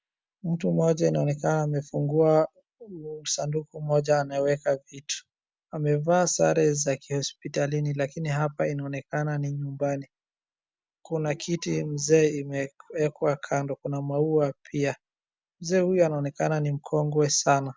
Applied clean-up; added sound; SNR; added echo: none; none; none; none.